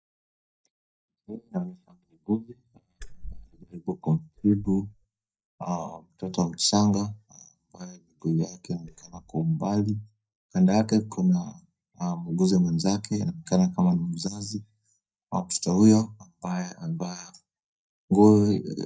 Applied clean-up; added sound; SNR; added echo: neural mask model DeepFilterNet 3.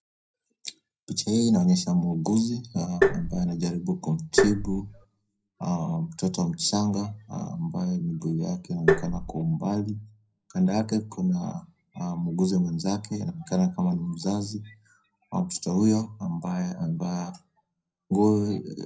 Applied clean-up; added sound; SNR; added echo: none; Tap; -2 dB; reverberation time 0.3 s.